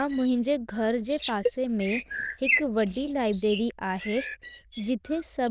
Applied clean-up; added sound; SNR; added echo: neural diffusion model UNIVERSE++.